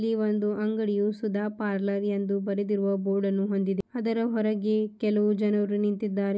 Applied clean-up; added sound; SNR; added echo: none; none; none; none.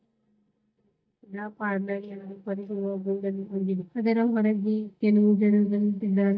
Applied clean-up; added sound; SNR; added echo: neural mask model DeepFilterNet 3.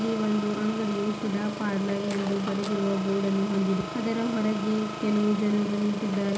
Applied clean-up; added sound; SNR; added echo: none; Engine; 8 dB; reverberation time 0.4 s.